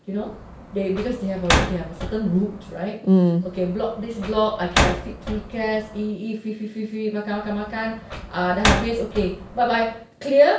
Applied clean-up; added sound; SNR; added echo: none; Slam; 5 dB; none.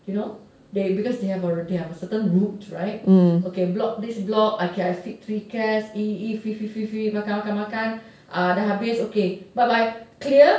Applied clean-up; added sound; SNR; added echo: none; none; none; none.